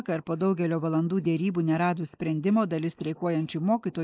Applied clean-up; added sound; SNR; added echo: neural mask model Resemble Enhance denoiser.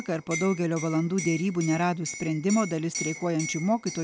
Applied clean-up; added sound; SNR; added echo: none; Liquid; 11 dB; none.